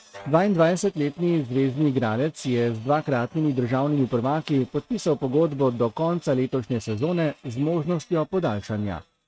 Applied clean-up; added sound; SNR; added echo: neural mask model RNNoise.